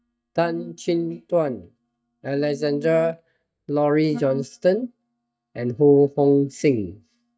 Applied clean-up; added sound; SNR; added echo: neural mask model DeepFilterNet 3.